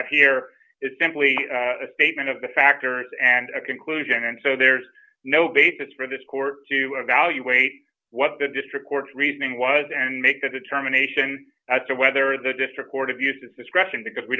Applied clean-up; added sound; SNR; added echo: none; none; none; none.